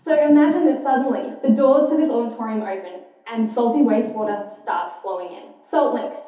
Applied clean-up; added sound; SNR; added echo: none; none; none; reverberation time 0.5 s.